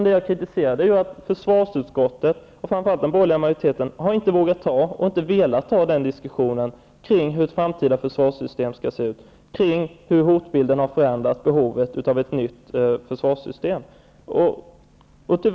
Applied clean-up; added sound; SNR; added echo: none; none; none; none.